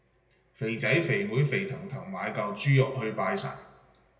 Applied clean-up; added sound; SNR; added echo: none; none; none; reverberation time 0.7 s.